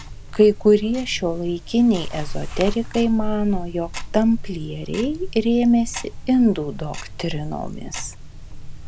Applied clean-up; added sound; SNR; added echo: none; Tick-tock; 8 dB; none.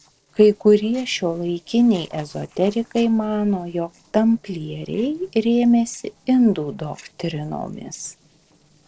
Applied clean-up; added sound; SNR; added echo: neural separator model SepFormer DNS4.